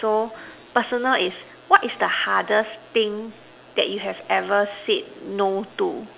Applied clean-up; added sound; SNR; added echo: none; none; none; none.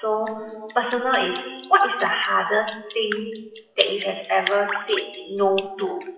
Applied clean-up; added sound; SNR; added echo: classical method WPE with log-MMSE.